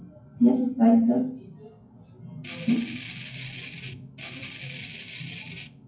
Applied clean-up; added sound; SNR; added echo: classical method WPE with log-MMSE.